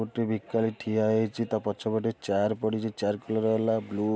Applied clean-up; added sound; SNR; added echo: none; none; none; none.